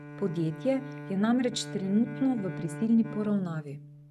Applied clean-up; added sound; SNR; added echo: neural mask model RNNoise.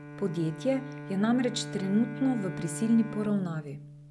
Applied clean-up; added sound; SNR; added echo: none; Bowed string instrument; 10 dB; none.